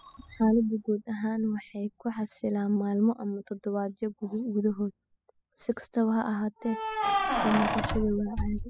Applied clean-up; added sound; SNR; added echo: classical method spectral subtraction.